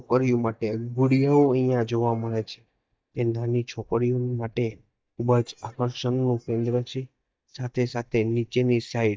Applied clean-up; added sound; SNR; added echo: neural mask model DeepFilterNet 3.